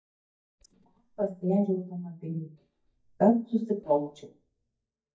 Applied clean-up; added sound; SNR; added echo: neural mask model DeepFilterNet 3.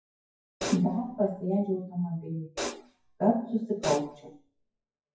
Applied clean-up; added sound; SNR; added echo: classical method WPE with log-MMSE.